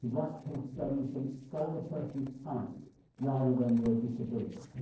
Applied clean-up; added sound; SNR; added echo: neural separator model SepFormer DNS4.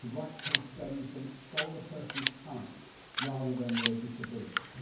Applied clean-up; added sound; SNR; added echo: none; Scissors; -4 dB; reverberation time 0.9 s.